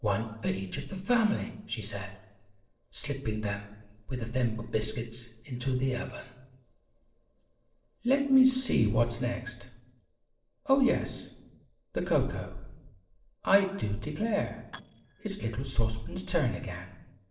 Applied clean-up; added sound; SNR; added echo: neural separator model SepFormer DNS4.